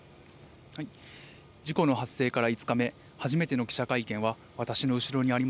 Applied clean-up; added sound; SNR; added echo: none; none; none; none.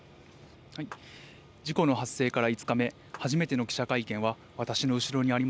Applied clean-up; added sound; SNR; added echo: none; Clapping; 19 dB; none.